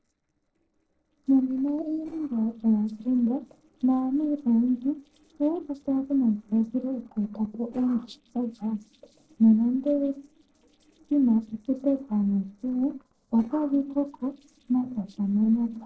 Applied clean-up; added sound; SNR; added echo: neural separator model SepFormer DNS4.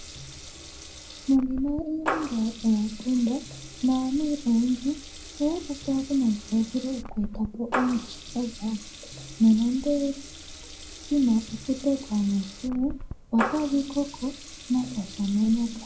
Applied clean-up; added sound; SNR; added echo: none; Water tap, faucet / Liquid; 11 dB; reverberation time 0.2 s.